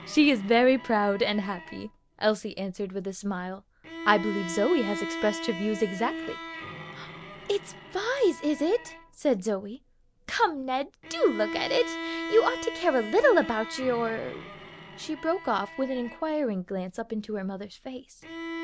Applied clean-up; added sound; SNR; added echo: none; Bowed string instrument; 11 dB; none.